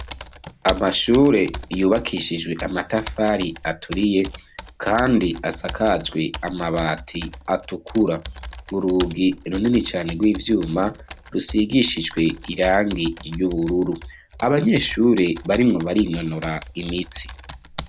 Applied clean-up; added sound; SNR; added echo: none; Computer keyboard; 14 dB; none.